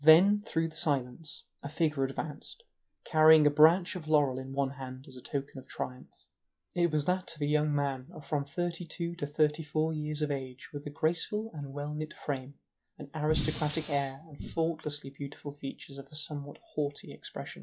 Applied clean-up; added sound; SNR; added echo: classical method log-MMSE.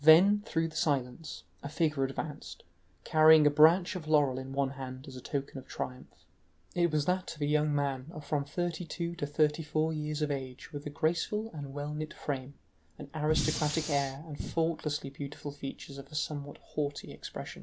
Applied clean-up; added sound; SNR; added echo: none; Fire; 6 dB; none.